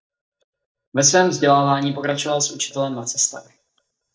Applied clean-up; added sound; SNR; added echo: neural mask model DeepFilterNet 3.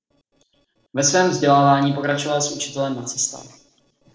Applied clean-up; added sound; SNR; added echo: neural separator model SepFormer DNS4.